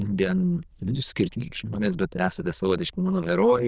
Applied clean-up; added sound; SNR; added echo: neural diffusion model UNIVERSE++.